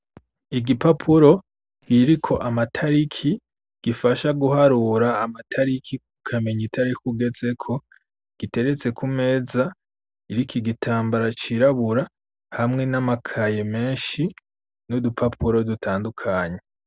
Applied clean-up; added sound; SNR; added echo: neural separator model SepFormer DNS4.